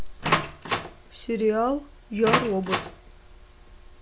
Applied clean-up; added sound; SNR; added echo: none; Door; 2 dB; none.